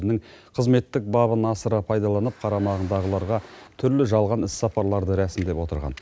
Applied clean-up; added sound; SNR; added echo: none; none; none; none.